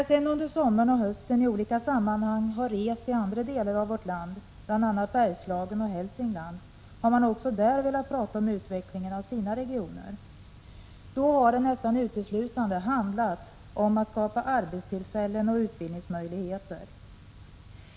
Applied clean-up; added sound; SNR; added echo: none; none; none; none.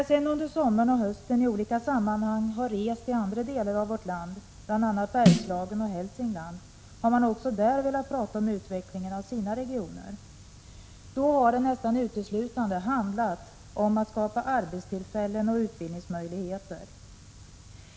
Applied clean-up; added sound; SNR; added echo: none; Snare drum; -2 dB; none.